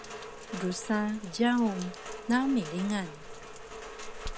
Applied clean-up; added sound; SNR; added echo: none; Rain; 10 dB; none.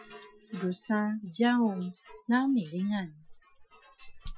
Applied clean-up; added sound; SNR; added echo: classical method Wiener filter.